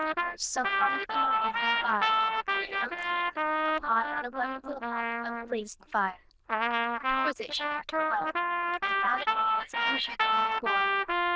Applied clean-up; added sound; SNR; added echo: neural diffusion model UNIVERSE++.